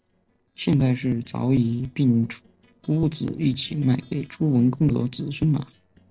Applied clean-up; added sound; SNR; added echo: neural separator model SepFormer DNS4.